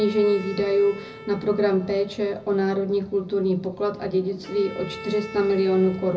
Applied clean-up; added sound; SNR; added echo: none; Bowed string instrument; 18 dB; reverberation time 0.4 s.